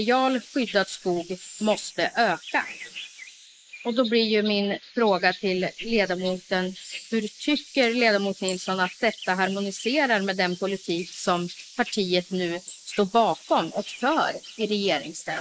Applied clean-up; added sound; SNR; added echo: neural mask model Resemble Enhance denoiser.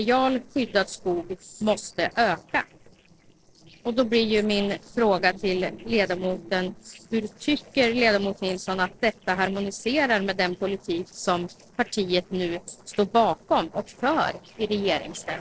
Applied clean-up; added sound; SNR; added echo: neural separator model SepFormer DNS4.